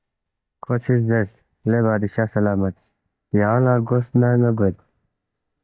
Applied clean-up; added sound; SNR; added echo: neural mask model DeepFilterNet 3.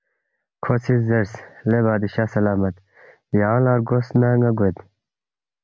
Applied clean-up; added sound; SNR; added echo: none; none; none; none.